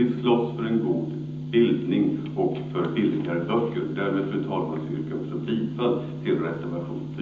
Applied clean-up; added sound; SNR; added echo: none; none; none; reverberation time 0.8 s.